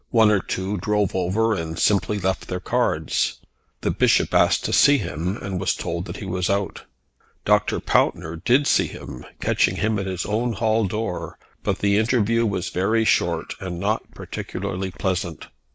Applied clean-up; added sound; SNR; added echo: neural mask model Resemble Enhance denoiser.